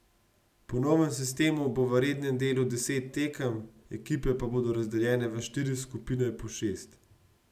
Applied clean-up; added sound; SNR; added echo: none; none; none; none.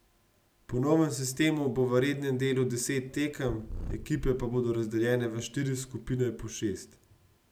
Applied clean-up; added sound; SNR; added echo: none; Purr; 12 dB; none.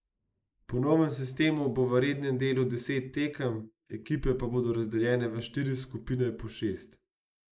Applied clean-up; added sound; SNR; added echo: neural mask model Resemble Enhance denoiser.